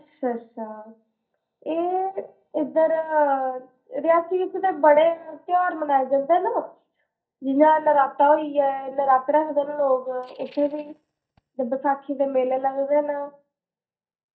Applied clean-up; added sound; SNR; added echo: neural mask model DeepFilterNet 3.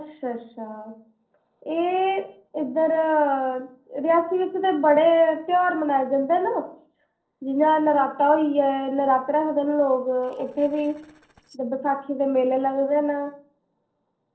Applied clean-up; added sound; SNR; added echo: neural separator model SepFormer DNS4.